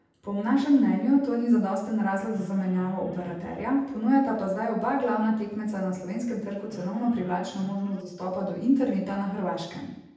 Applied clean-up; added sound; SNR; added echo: none; Alarm; 16 dB; reverberation time 0.8 s.